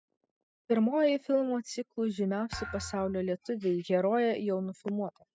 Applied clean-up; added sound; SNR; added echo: classical method spectral subtraction.